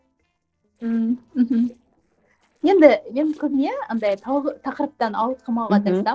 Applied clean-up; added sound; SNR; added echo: neural separator model SepFormer DNS4.